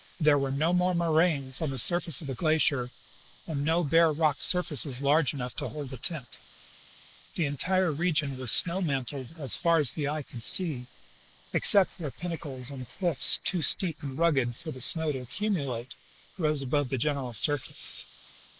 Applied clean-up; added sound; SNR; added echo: neural mask model Resemble Enhance denoiser.